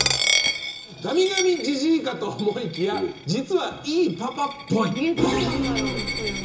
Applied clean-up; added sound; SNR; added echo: none; Coin (dropping); 5 dB; reverberation time 0.2 s.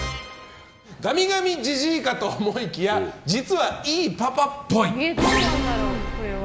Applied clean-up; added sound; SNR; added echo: none; none; none; none.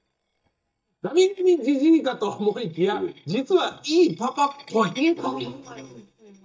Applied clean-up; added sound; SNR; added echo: neural mask model DeepFilterNet 3.